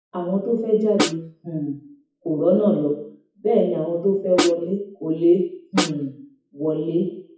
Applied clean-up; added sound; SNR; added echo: classical method WPE with log-MMSE.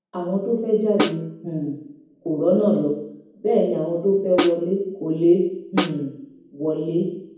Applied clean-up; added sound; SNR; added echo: none; Snare drum; 6 dB; reverberation time 1.2 s.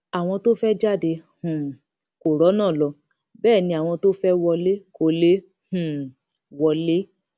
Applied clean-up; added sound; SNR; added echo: none; none; none; none.